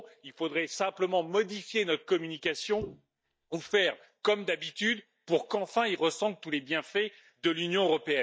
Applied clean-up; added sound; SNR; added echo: neural mask model DeepFilterNet 3.